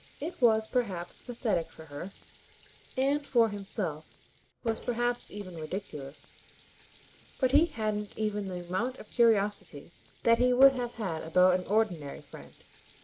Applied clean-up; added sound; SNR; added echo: none; Water tap, faucet; 19 dB; none.